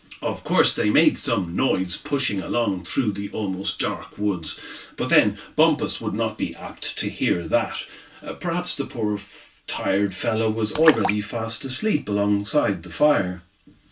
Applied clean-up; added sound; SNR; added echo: none; Splash, splatter; 8 dB; reverberation time 0.2 s.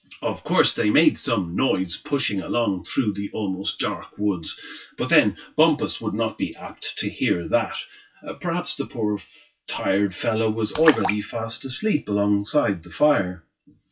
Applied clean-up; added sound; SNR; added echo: classical method WPE with log-MMSE.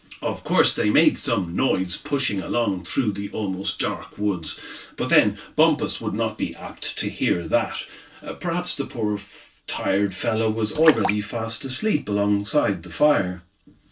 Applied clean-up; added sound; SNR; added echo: neural separator model SepFormer DNS4.